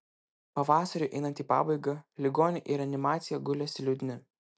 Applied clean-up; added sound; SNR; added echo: none; none; none; none.